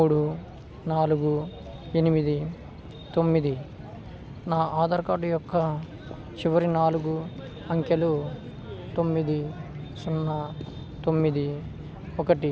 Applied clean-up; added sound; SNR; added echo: none; none; none; none.